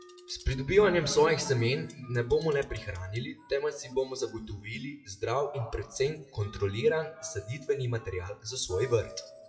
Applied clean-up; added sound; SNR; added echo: classical method WPE with log-MMSE.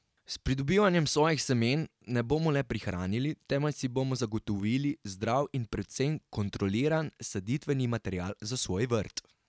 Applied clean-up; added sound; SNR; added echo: none; none; none; none.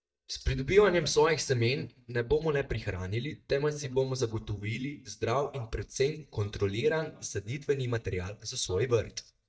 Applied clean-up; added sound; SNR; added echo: neural mask model DeepFilterNet 3.